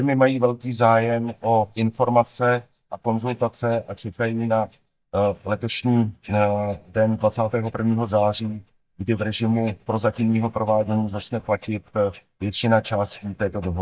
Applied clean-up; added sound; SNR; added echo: neural mask model DeepFilterNet 3.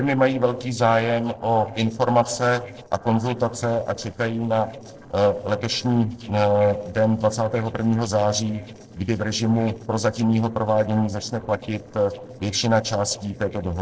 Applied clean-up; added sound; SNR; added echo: neural separator model SepFormer DNS4.